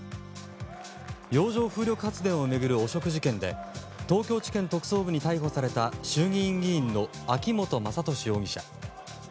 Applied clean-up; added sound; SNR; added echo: none; none; none; none.